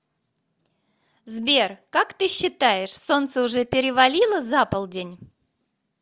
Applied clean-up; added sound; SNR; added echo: none; none; none; none.